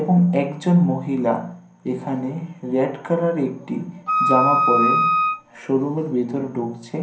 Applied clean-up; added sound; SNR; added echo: none; Wind instrument, woodwind instrument; -2 dB; reverberation time 0.6 s.